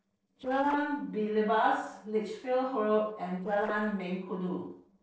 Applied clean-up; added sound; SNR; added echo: neural separator model SepFormer DNS4.